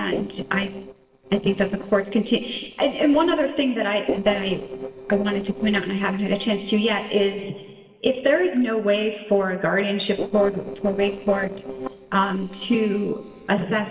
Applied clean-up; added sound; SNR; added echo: neural separator model SepFormer DNS4.